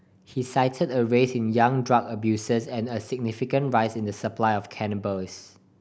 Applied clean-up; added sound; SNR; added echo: none; none; none; none.